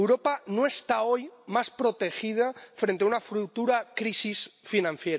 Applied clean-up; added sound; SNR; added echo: none; none; none; none.